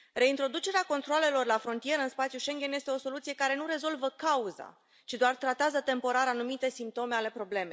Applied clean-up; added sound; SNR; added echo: none; none; none; none.